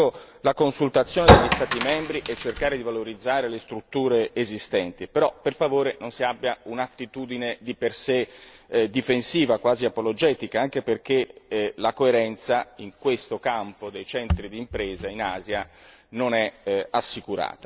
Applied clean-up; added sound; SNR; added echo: none; Chink, clink; -5 dB; none.